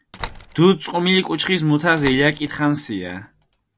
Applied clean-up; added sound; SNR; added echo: none; Slam; 18 dB; none.